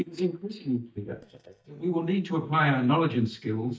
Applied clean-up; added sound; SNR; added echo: neural mask model DeepFilterNet 3.